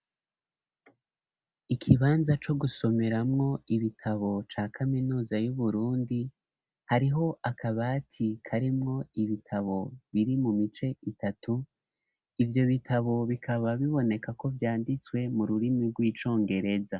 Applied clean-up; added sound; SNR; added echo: none; none; none; none.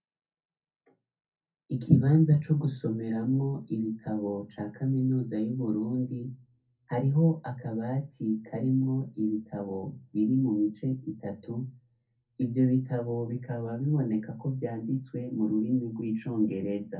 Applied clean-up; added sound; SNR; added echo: none; none; none; reverberation time 0.3 s.